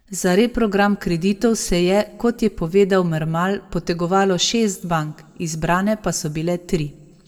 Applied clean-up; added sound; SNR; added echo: none; none; none; reverberation time 0.5 s.